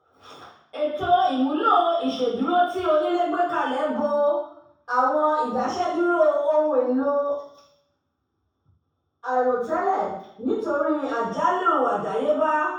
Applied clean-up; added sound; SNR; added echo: none; none; none; reverberation time 0.7 s.